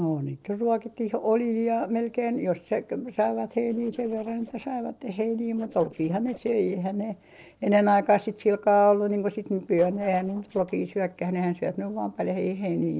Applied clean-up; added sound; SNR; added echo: neural separator model SepFormer DNS4.